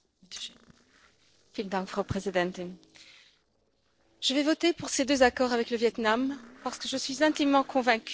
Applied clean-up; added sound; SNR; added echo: neural separator model SepFormer DNS4.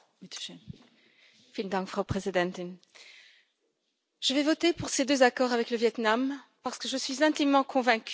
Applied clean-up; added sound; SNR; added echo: none; none; none; none.